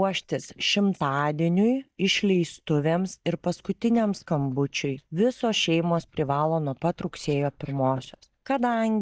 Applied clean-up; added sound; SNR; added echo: neural mask model DeepFilterNet 3.